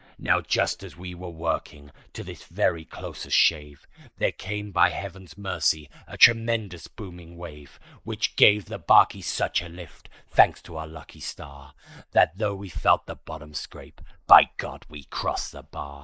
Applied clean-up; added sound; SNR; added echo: neural mask model Resemble Enhance denoiser.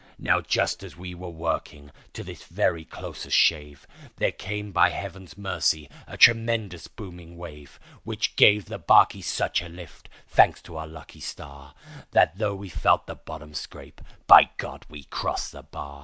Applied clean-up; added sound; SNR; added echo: none; none; none; none.